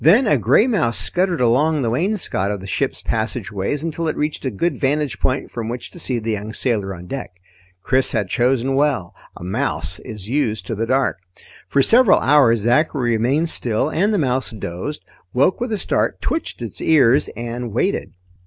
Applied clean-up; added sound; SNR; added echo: none; none; none; none.